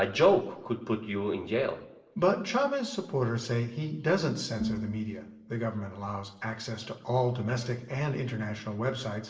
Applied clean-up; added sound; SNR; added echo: none; Bowed string instrument; 9 dB; reverberation time 0.7 s.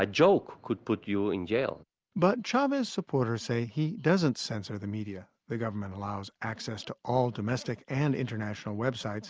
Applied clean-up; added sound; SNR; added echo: none; none; none; none.